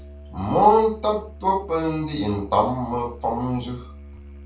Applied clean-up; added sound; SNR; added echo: none; Musical instrument; 17 dB; reverberation time 0.3 s.